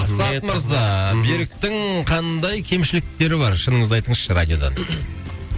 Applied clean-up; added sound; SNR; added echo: none; none; none; none.